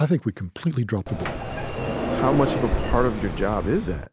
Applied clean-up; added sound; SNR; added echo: none; Sliding door; 3 dB; none.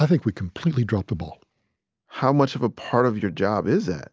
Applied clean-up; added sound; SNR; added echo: none; none; none; none.